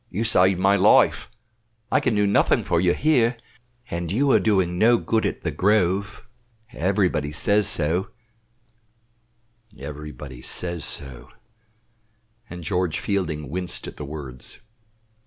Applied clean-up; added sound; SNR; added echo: none; none; none; none.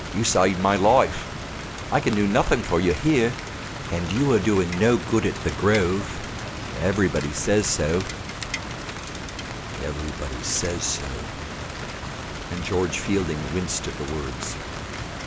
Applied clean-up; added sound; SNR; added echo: none; Rain; 8 dB; none.